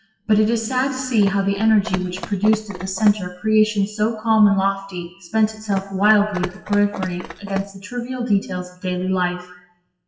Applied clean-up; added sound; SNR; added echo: classical method WPE with log-MMSE.